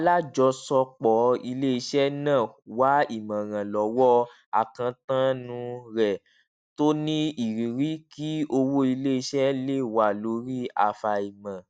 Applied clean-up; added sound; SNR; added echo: none; none; none; none.